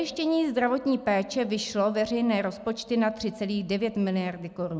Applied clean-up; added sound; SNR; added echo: none; none; none; none.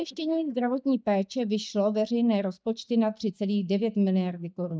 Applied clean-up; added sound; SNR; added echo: neural mask model DeepFilterNet 3.